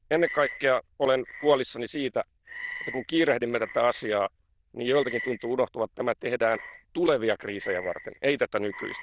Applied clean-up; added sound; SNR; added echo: neural diffusion model UNIVERSE++.